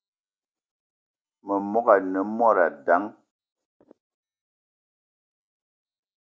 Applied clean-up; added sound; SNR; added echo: none; none; none; none.